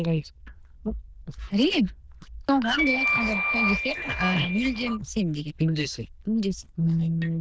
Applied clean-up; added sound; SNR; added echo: neural diffusion model UNIVERSE++.